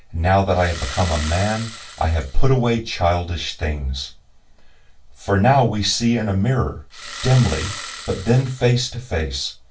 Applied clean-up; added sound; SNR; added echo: none; Engine starting; 14 dB; reverberation time 0.2 s.